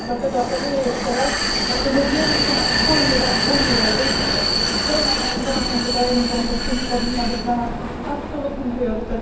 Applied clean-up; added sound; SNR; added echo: none; Vehicle; -2 dB; reverberation time 0.6 s.